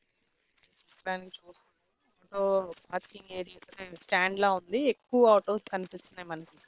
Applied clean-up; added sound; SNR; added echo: neural separator model SepFormer WHAM!.